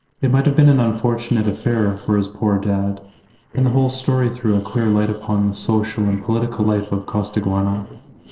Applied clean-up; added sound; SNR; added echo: neural separator model SepFormer DNS4.